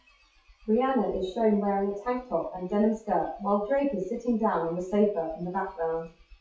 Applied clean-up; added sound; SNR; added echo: classical method WPE with log-MMSE.